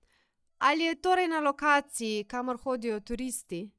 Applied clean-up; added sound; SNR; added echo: neural mask model DeepFilterNet 3.